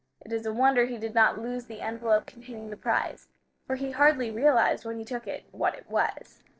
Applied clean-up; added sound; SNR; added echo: neural separator model SepFormer DNS4.